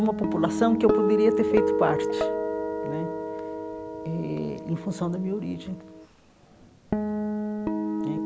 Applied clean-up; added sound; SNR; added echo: none; Guitar; -1 dB; none.